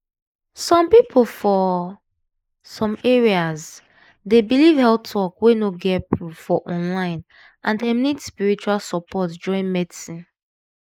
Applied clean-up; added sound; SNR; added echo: neural mask model Resemble Enhance denoiser.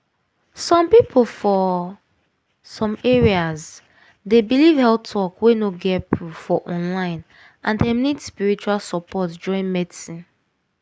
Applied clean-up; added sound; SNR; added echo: none; none; none; none.